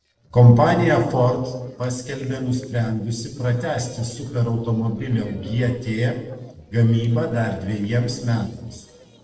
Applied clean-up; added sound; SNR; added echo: neural separator model SepFormer DNS4.